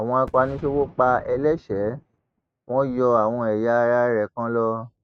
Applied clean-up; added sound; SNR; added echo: neural mask model RNNoise.